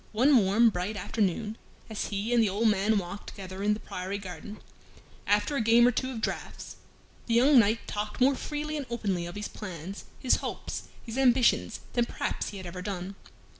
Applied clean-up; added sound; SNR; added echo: none; none; none; none.